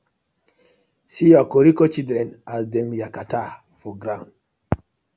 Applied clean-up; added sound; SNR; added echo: none; none; none; none.